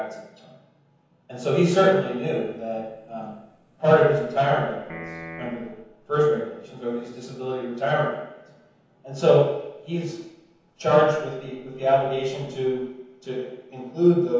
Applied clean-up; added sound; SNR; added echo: none; Piano; 13 dB; reverberation time 0.9 s.